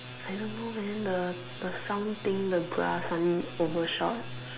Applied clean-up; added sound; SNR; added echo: none; none; none; none.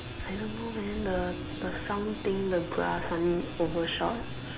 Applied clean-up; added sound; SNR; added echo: none; Bird vocalization, bird call, bird song; 9 dB; none.